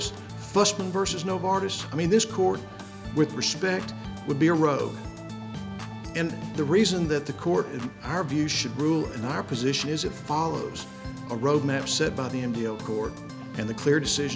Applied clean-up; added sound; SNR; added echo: none; Organ; 11 dB; none.